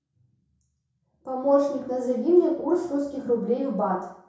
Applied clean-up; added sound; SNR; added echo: none; none; none; reverberation time 0.5 s.